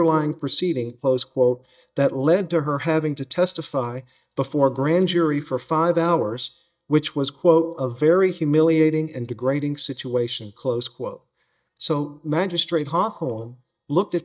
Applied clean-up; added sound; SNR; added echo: neural mask model DeepFilterNet 3.